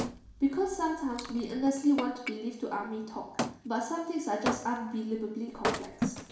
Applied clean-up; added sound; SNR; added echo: none; Wood; 6 dB; reverberation time 0.7 s.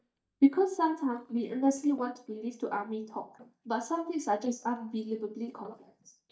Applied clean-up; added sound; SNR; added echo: neural mask model DeepFilterNet 3.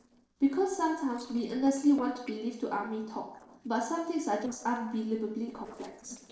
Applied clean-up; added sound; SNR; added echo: neural separator model SepFormer DNS4.